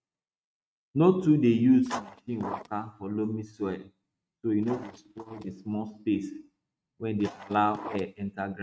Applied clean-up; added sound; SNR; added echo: neural mask model RNNoise.